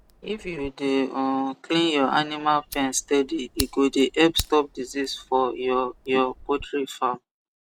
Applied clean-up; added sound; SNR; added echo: none; Fire; 16 dB; none.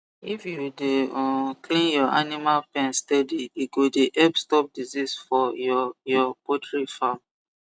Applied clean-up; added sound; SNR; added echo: none; none; none; none.